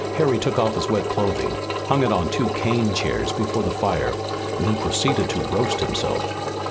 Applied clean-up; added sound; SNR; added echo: none; Engine; 2 dB; none.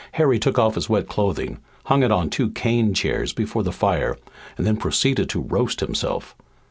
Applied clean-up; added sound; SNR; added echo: none; none; none; none.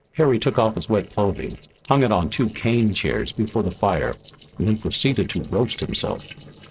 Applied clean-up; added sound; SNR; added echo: neural separator model SepFormer DNS4.